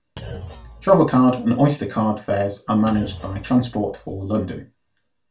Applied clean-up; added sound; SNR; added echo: none; Thump, thud; 17 dB; reverberation time 0.2 s.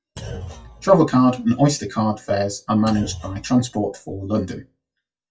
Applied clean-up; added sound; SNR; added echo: classical method WPE with log-MMSE.